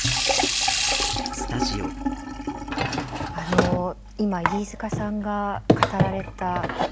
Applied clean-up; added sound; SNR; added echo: none; Sink (filling or washing) / Water tap, faucet; -5 dB; none.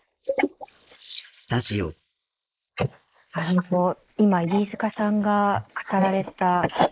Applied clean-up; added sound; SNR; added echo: neural mask model Resemble Enhance denoiser.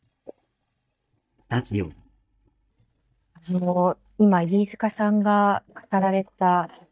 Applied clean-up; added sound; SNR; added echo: neural mask model DeepFilterNet 3.